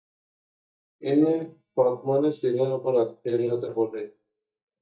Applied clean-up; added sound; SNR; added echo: neural mask model DeepFilterNet 3.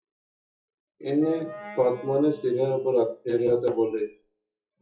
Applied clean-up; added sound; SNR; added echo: classical method WPE with log-MMSE.